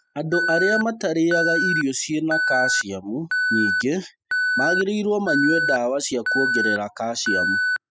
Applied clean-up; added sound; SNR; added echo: classical method spectral subtraction.